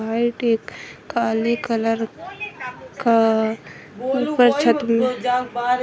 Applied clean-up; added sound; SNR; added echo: none; none; none; none.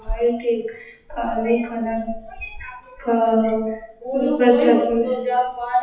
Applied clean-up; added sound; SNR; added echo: classical method WPE with log-MMSE.